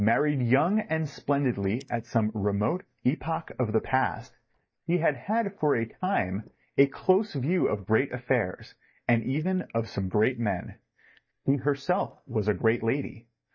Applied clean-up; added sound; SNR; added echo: neural mask model DeepFilterNet 3.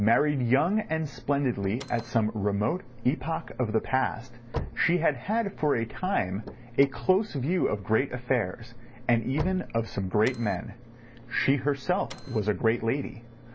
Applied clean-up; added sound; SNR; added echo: none; Slam / Car + Printer; 15 dB; none.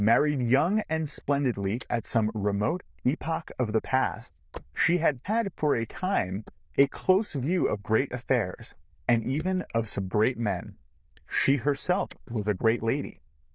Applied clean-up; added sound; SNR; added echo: neural diffusion model UNIVERSE++.